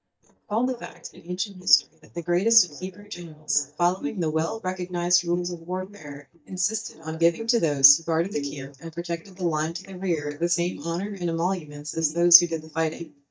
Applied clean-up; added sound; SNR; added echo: neural mask model DeepFilterNet 3.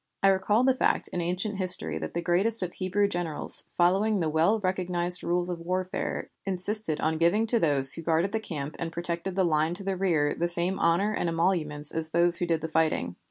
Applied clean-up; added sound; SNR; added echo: none; none; none; none.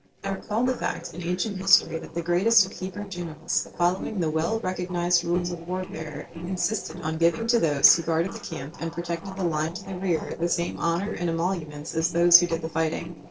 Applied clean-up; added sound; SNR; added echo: neural separator model SepFormer DNS4.